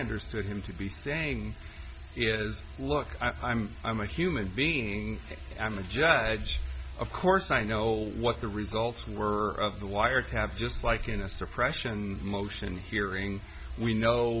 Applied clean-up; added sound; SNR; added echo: none; none; none; none.